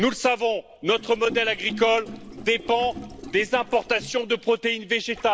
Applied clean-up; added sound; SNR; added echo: none; Gurgling; 16 dB; none.